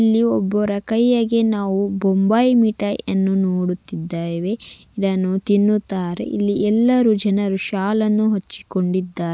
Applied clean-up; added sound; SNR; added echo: none; none; none; none.